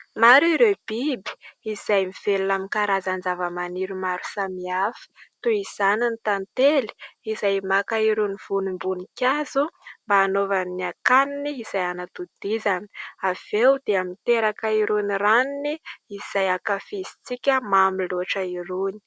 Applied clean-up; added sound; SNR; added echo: none; none; none; none.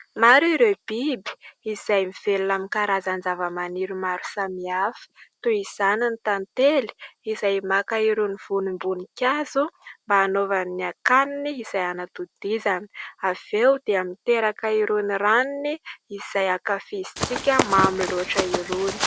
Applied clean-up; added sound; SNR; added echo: none; Run; 3 dB; none.